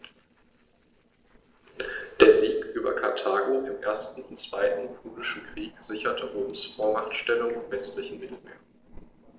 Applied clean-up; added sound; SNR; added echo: neural separator model SepFormer DNS4.